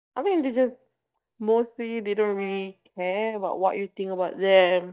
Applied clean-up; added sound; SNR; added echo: neural mask model DeepFilterNet 3.